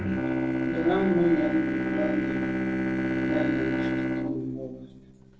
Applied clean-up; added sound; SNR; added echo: neural separator model SepFormer DNS4.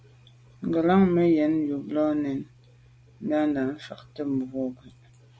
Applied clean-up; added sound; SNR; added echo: none; none; none; none.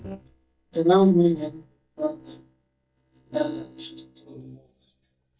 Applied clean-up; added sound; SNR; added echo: neural mask model DeepFilterNet 3.